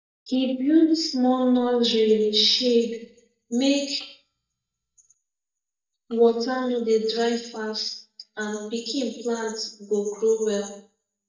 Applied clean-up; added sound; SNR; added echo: neural mask model DeepFilterNet 3.